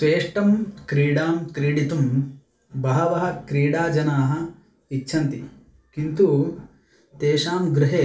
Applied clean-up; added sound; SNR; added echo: none; none; none; reverberation time 0.3 s.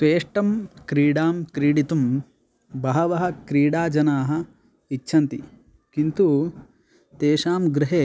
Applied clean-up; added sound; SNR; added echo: none; none; none; none.